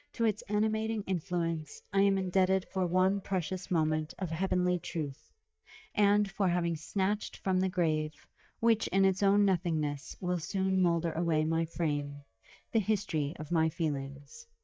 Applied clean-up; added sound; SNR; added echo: neural mask model DeepFilterNet 3.